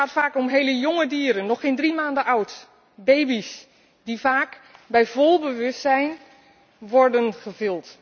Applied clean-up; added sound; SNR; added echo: none; none; none; none.